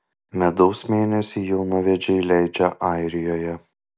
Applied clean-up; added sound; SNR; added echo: none; none; none; none.